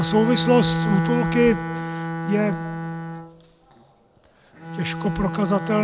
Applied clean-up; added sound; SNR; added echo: none; Bowed string instrument; 4 dB; none.